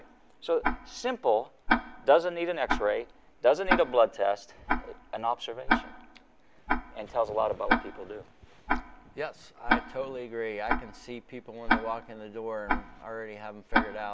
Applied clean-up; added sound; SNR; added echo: none; Tick-tock; 1 dB; none.